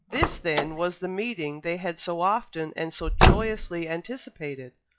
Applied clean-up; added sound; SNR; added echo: classical method log-MMSE.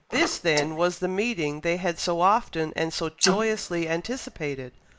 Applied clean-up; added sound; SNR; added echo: neural mask model Resemble Enhance denoiser.